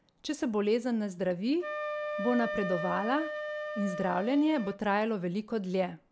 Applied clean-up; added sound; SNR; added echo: none; Wind instrument, woodwind instrument; 8 dB; none.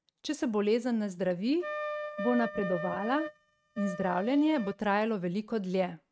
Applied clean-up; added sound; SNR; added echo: neural mask model RNNoise.